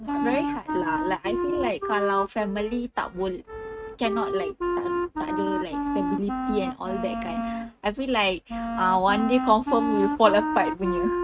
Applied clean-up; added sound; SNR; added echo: neural mask model RNNoise.